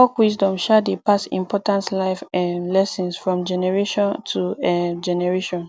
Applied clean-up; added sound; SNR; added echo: none; none; none; none.